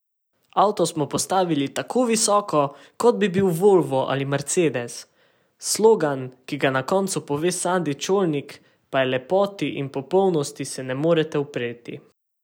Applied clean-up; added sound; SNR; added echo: none; none; none; none.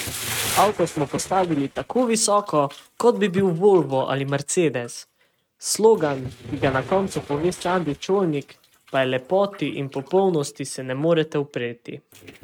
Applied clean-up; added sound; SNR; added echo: neural mask model RNNoise.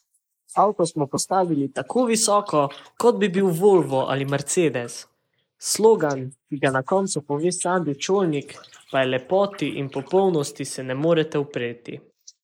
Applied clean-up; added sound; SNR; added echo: neural mask model Resemble Enhance denoiser.